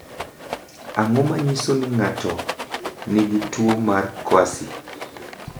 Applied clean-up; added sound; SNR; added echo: none; Rattle; 11 dB; none.